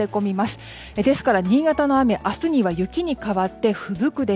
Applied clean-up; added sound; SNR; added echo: none; none; none; none.